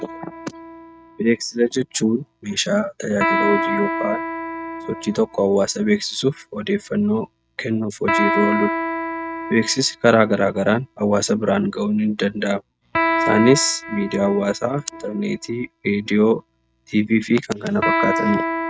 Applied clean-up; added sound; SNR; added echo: neural mask model RNNoise.